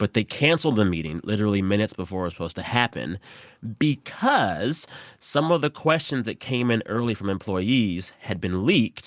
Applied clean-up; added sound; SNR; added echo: none; none; none; none.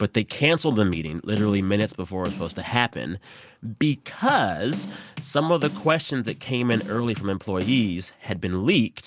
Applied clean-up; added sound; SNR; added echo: none; Bass drum / Snare drum; 12 dB; none.